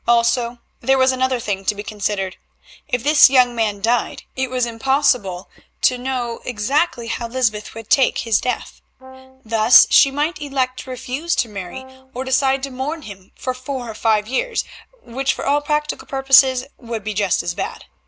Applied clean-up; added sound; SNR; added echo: none; Brass instrument; 17 dB; none.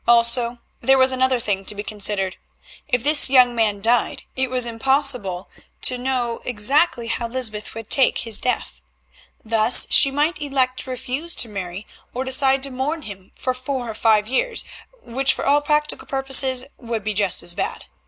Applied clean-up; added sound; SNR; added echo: none; none; none; none.